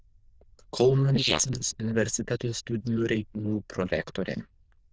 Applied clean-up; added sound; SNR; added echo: neural diffusion model UNIVERSE++.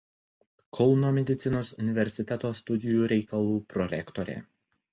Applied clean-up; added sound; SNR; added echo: none; none; none; none.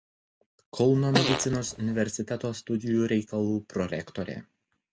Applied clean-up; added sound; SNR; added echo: none; Fart; 2 dB; none.